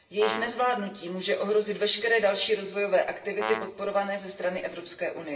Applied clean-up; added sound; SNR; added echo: none; Brass instrument; 8 dB; reverberation time 0.7 s.